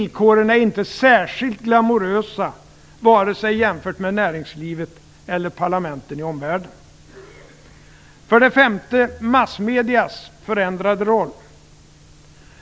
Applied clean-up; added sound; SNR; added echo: none; none; none; none.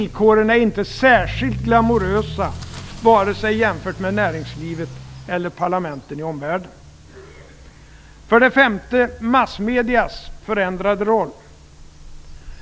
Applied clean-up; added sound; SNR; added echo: none; Accelerating, revving, vroom / Motor vehicle (road); 14 dB; none.